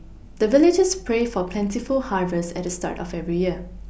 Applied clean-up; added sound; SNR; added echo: none; none; none; none.